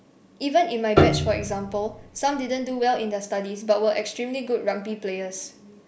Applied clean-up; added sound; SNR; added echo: none; Piano; 0 dB; none.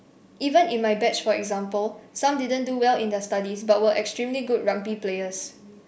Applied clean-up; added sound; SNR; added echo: none; none; none; none.